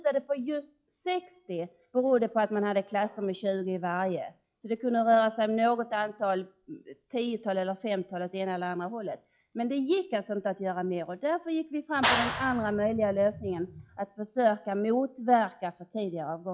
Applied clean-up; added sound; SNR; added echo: classical method log-MMSE.